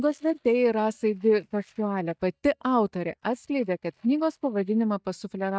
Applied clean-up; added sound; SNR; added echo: neural mask model DeepFilterNet 3.